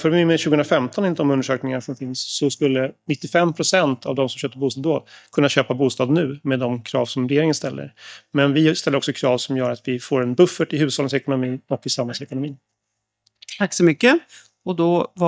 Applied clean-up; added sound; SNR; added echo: neural mask model DeepFilterNet 3.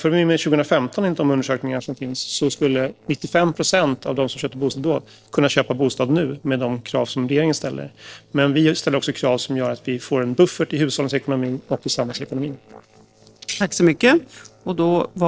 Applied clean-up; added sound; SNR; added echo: neural separator model SepFormer DNS4.